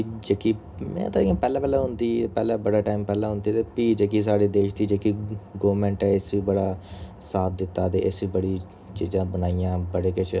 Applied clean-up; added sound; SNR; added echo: none; none; none; reverberation time 0.3 s.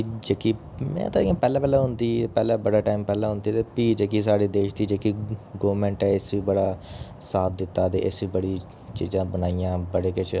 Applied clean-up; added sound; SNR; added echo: none; none; none; none.